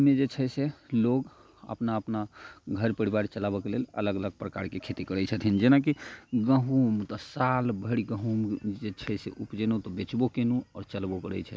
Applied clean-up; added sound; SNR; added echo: none; none; none; none.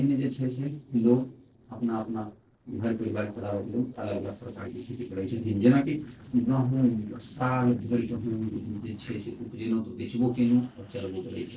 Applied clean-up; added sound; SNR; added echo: neural separator model SepFormer DNS4.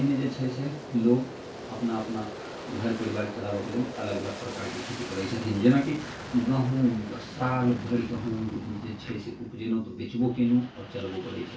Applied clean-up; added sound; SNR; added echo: none; Aircraft; 12 dB; reverberation time 0.2 s.